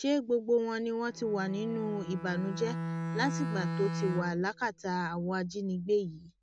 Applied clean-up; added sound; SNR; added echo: none; Bowed string instrument; 7 dB; none.